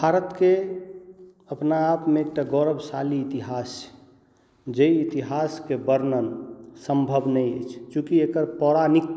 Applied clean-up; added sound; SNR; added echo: none; none; none; none.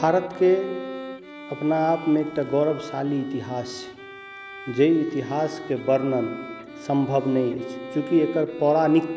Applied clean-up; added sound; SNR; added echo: none; Bowed string instrument; 14 dB; none.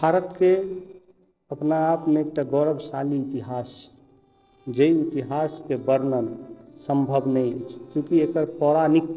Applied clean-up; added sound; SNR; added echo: neural separator model SepFormer DNS4.